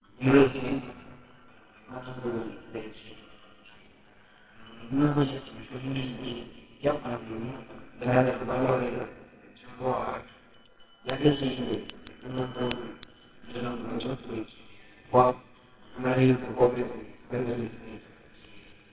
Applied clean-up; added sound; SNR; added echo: neural separator model SepFormer WHAMR!.